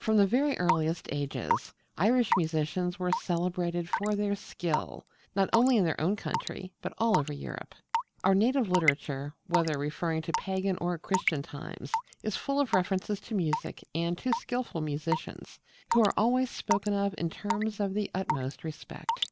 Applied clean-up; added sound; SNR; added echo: none; Raindrop / Drip / Water tap, faucet; 7 dB; none.